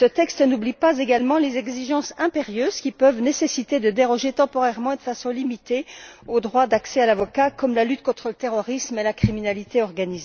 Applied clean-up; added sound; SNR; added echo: none; none; none; none.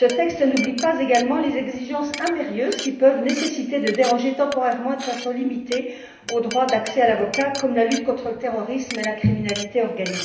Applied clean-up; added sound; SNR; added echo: none; Glass; 14 dB; reverberation time 0.8 s.